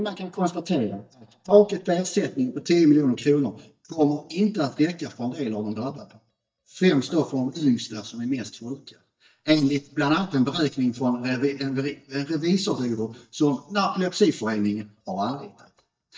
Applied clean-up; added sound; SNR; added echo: neural mask model DeepFilterNet 3.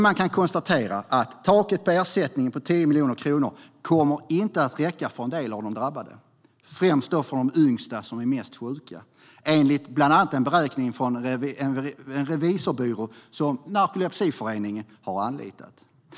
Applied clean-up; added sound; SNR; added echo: none; none; none; none.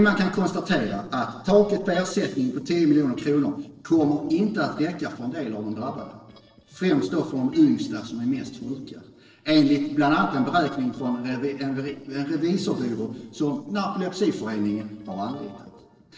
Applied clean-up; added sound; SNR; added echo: neural separator model SepFormer DNS4.